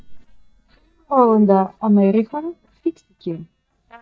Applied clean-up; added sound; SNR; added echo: neural mask model DeepFilterNet 3.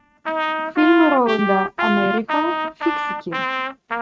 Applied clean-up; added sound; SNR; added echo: neural mask model RNNoise.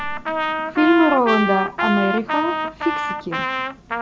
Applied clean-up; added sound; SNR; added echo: none; Trumpet; 2 dB; none.